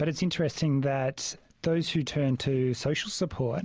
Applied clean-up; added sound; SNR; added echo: none; none; none; none.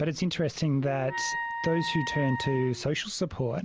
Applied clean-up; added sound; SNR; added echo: none; Wind instrument, woodwind instrument; 7 dB; none.